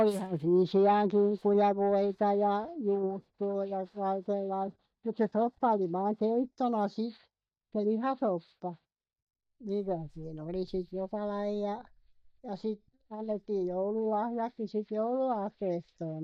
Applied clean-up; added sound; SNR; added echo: neural mask model DeepFilterNet 3.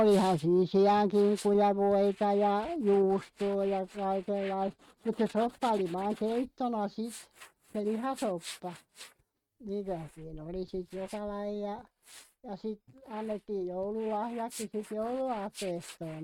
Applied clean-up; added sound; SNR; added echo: neural mask model RNNoise.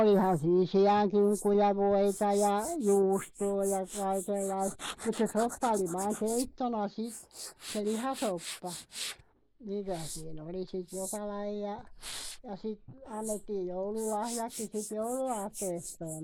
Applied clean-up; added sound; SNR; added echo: neural mask model Resemble Enhance denoiser.